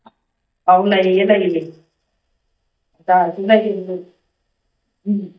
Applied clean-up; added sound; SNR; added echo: neural mask model DeepFilterNet 3.